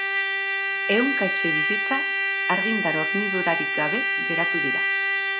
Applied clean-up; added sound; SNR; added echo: none; Trumpet; -4 dB; none.